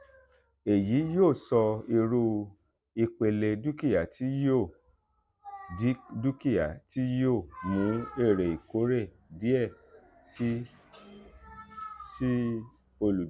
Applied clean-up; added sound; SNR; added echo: none; none; none; none.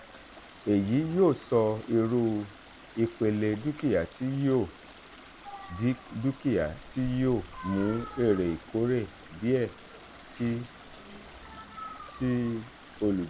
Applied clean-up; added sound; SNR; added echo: none; Stream; 19 dB; none.